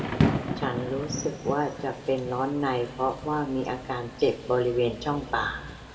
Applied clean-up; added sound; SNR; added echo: none; Thunder / Rain; 5 dB; reverberation time 1.7 s.